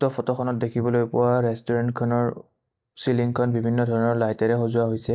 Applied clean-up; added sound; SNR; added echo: neural mask model DeepFilterNet 3.